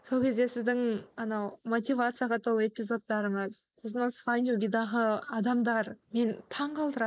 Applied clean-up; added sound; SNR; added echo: neural mask model Resemble Enhance denoiser.